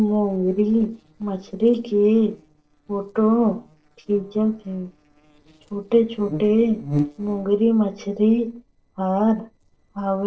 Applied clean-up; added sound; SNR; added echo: neural separator model SepFormer DNS4.